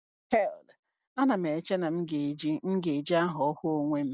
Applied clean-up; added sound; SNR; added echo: none; none; none; none.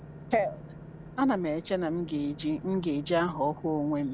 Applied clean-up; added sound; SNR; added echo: none; Engine / Boat, Water vehicle; 15 dB; none.